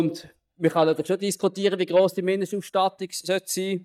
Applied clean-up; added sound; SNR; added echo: neural mask model DeepFilterNet 3.